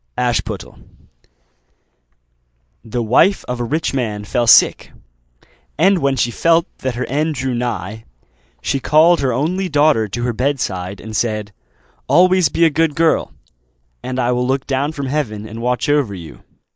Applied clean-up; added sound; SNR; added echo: neural mask model Resemble Enhance denoiser.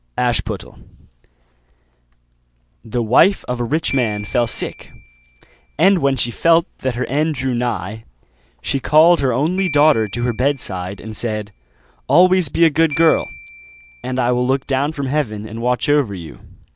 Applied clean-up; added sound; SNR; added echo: none; Glockenspiel; 17 dB; none.